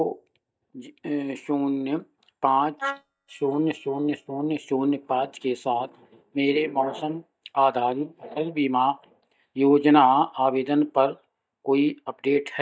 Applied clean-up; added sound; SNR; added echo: neural mask model DeepFilterNet 3.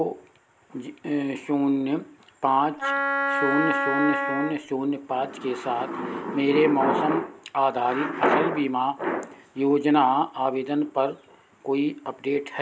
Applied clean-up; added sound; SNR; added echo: none; Wind instrument, woodwind instrument; 1 dB; none.